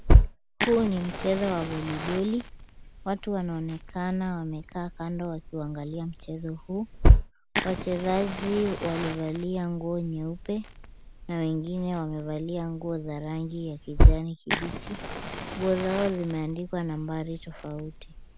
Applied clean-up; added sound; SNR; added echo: none; Fire; -3 dB; none.